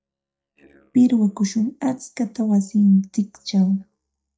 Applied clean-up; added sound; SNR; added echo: neural mask model DeepFilterNet 3.